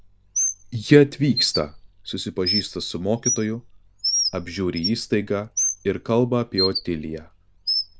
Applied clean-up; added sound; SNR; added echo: none; Bird; 5 dB; none.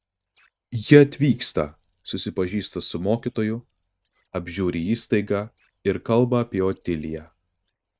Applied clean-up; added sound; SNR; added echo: neural mask model RNNoise.